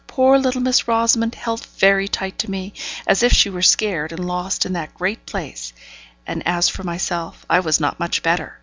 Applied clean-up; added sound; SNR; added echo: none; none; none; none.